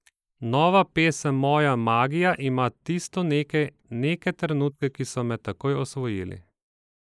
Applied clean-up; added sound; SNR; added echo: neural mask model Resemble Enhance denoiser.